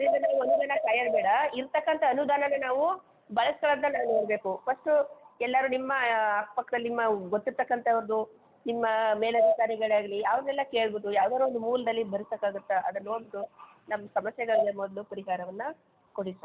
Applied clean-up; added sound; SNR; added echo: none; none; none; none.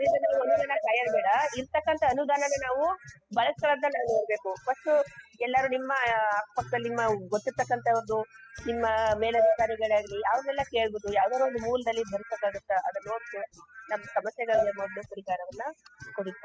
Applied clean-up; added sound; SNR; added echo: classical method spectral subtraction.